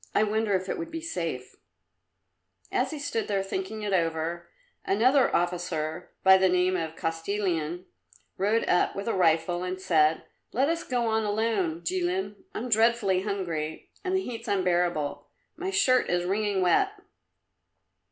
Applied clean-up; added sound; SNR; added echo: none; none; none; none.